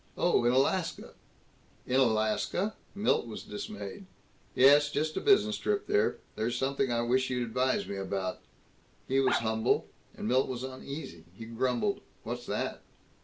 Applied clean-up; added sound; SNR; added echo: none; Bark; 9 dB; none.